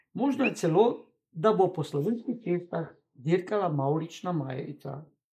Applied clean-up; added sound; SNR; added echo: neural mask model Resemble Enhance denoiser.